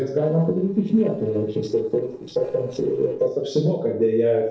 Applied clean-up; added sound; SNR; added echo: neural separator model SepFormer DNS4.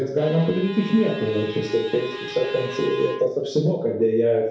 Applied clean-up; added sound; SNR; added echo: none; Bowed string instrument; 12 dB; reverberation time 0.6 s.